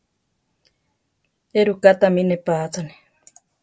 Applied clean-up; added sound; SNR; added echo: none; none; none; none.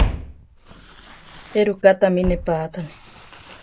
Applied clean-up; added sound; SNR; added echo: none; Walk, footsteps; 6 dB; none.